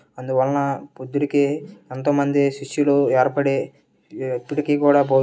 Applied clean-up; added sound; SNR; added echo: none; none; none; none.